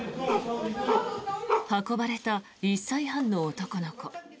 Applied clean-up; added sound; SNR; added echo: none; Bark; 1 dB; none.